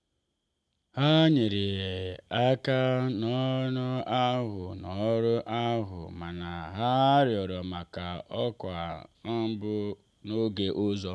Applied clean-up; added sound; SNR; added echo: none; none; none; none.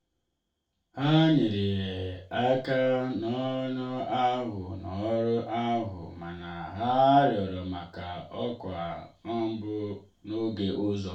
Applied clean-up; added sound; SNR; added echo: none; none; none; reverberation time 0.3 s.